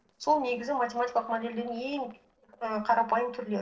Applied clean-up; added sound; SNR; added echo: neural separator model SepFormer DNS4.